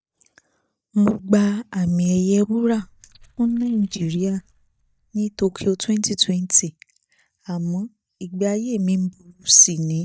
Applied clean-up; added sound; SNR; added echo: neural mask model DeepFilterNet 3.